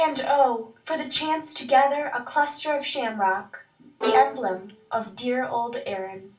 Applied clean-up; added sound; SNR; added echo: none; Bowed string instrument; 6 dB; reverberation time 0.2 s.